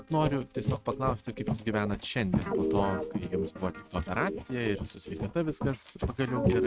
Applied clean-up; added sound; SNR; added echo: neural mask model RNNoise.